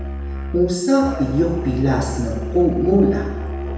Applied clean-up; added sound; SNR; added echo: none; Musical instrument; 7 dB; reverberation time 1.0 s.